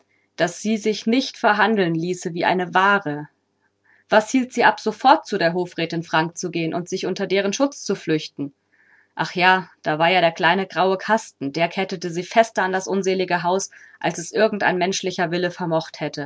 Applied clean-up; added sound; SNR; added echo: none; none; none; none.